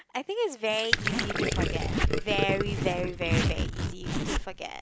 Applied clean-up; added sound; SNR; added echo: none; Gurgling + Zipper (clothing); -4 dB; none.